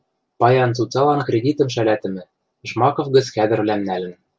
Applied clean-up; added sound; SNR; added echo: none; none; none; none.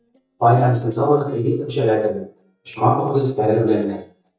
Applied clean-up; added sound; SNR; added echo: neural mask model DeepFilterNet 3.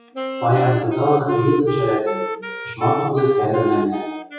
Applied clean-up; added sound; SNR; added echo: classical method WPE with log-MMSE.